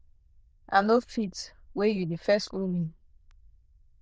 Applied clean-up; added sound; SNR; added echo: neural diffusion model UNIVERSE++.